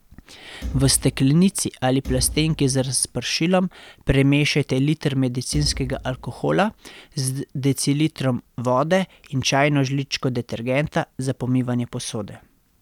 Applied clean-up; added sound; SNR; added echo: none; Thump, thud; 11 dB; none.